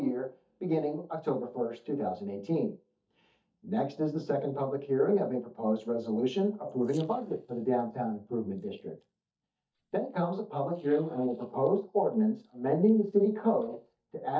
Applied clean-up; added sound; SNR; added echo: neural mask model DeepFilterNet 3.